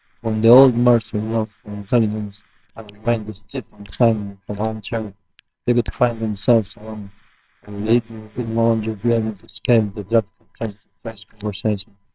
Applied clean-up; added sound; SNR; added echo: neural separator model SepFormer WHAMR!.